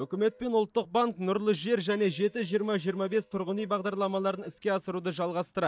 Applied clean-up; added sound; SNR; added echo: neural mask model DeepFilterNet 3.